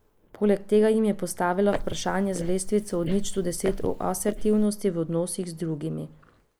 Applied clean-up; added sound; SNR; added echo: neural mask model Resemble Enhance denoiser.